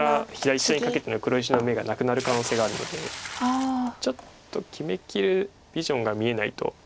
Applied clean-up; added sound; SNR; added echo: none; Water / Splash, splatter; 10 dB; none.